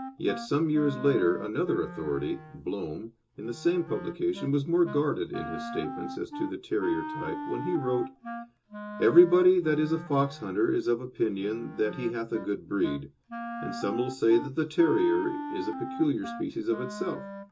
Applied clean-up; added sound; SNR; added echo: none; Wind instrument, woodwind instrument; 11 dB; reverberation time 0.2 s.